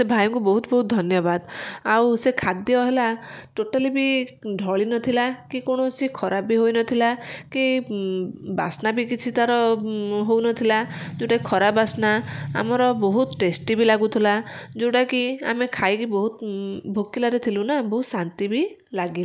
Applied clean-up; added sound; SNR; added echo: none; none; none; none.